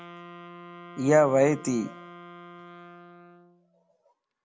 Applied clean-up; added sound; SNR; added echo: none; Wind instrument, woodwind instrument; 18 dB; none.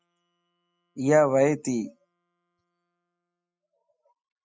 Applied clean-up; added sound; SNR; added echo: classical method spectral subtraction.